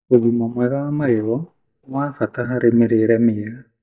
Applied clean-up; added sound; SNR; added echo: neural mask model DeepFilterNet 3.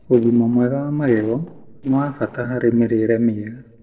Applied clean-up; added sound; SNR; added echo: neural separator model SepFormer DNS4.